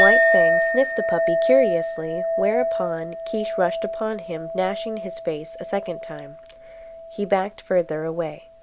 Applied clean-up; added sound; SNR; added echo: none; Chink, clink; -1 dB; none.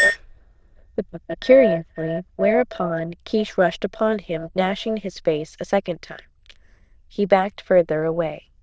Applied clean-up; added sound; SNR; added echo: neural diffusion model UNIVERSE++.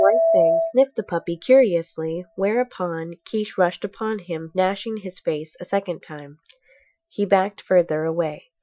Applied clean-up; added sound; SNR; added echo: classical method Wiener filter.